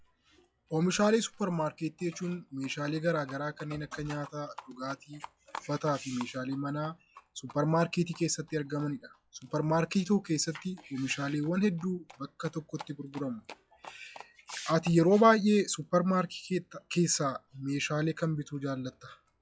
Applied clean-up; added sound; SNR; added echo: classical method log-MMSE.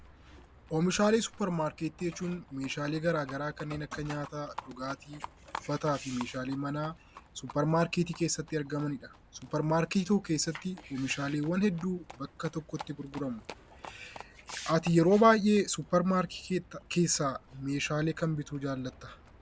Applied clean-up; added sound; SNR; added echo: none; Livestock, farm animals, working animals; 20 dB; none.